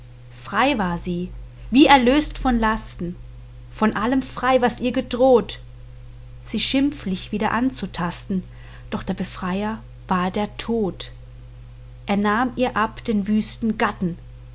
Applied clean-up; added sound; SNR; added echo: none; none; none; none.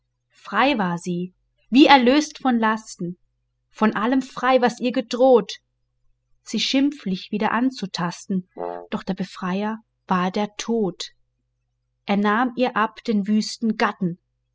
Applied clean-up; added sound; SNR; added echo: classical method spectral subtraction.